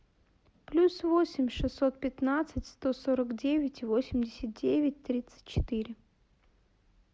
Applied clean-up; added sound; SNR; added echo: none; none; none; none.